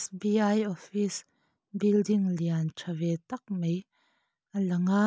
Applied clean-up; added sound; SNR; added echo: none; none; none; none.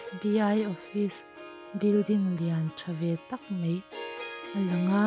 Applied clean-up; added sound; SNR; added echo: none; Harp; 14 dB; none.